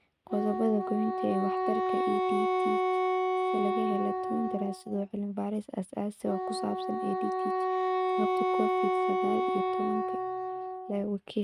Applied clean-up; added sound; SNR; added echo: neural mask model RNNoise.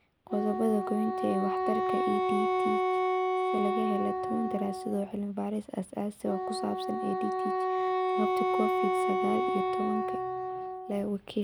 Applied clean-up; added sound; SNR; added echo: none; Wind instrument, woodwind instrument; -3 dB; none.